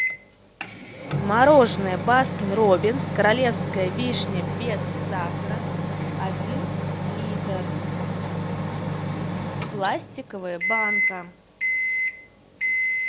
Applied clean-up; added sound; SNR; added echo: none; Microwave oven; 2 dB; none.